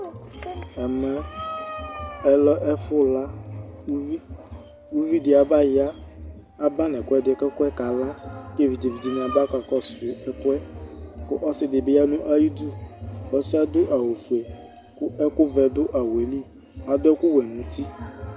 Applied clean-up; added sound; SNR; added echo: none; none; none; none.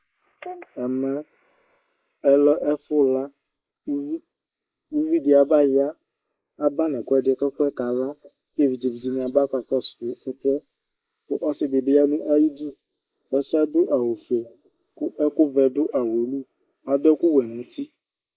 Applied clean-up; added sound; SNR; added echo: neural mask model Resemble Enhance denoiser.